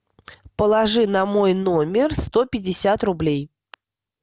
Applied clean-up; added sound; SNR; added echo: none; none; none; none.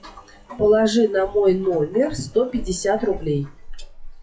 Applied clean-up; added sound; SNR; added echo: classical method WPE with log-MMSE.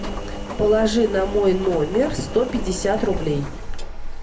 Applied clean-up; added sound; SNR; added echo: none; Engine; 6 dB; reverberation time 0.3 s.